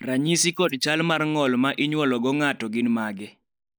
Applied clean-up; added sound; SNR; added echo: neural mask model Resemble Enhance denoiser.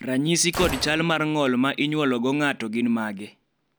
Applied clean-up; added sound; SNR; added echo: none; Gunshot, gunfire; 13 dB; none.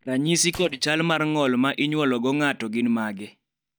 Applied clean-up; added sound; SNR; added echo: neural mask model DeepFilterNet 3.